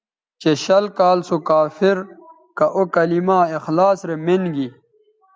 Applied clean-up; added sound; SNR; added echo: none; none; none; none.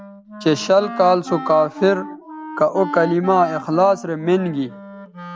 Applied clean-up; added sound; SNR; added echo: none; Wind instrument, woodwind instrument; 13 dB; none.